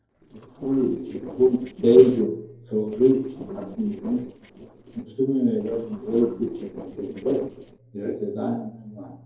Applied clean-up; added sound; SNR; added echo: neural separator model SepFormer DNS4.